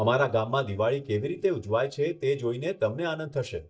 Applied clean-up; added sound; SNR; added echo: neural mask model DeepFilterNet 3.